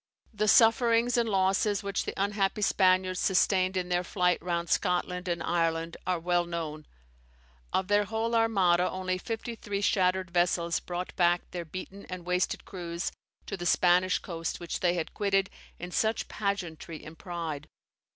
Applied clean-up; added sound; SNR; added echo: none; none; none; none.